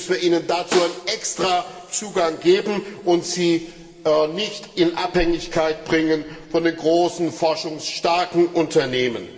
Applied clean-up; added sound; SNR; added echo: none; Snare drum; 11 dB; reverberation time 1.9 s.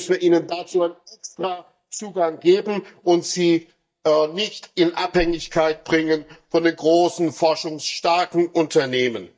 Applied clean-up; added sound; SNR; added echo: neural mask model DeepFilterNet 3.